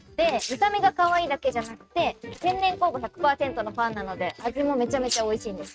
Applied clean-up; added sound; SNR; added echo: neural mask model RNNoise.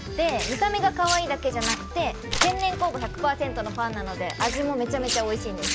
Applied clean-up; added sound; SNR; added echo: none; Tearing; 7 dB; none.